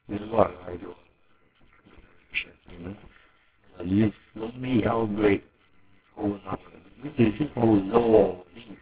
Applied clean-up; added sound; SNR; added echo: neural separator model SepFormer WHAMR!.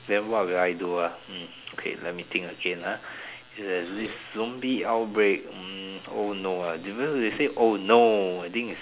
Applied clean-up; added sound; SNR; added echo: none; none; none; none.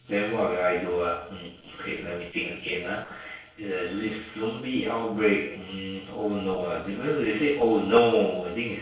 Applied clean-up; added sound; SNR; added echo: neural separator model SepFormer DNS4.